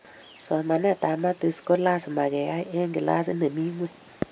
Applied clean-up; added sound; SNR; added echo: none; none; none; none.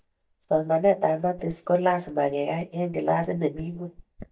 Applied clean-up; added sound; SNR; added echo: neural mask model DeepFilterNet 3.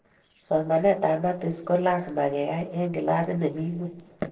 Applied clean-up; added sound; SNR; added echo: neural separator model SepFormer DNS4.